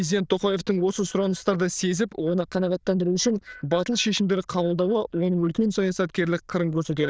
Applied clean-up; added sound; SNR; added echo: neural diffusion model UNIVERSE++.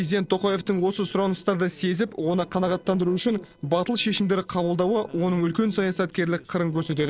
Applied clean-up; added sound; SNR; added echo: neural separator model SepFormer DNS4.